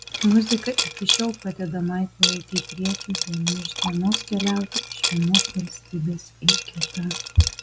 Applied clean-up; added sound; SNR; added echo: none; Liquid; 2 dB; none.